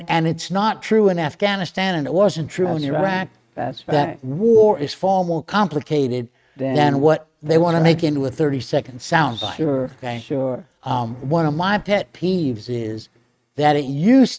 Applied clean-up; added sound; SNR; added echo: neural mask model RNNoise.